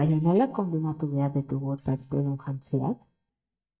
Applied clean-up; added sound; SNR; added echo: neural mask model DeepFilterNet 3.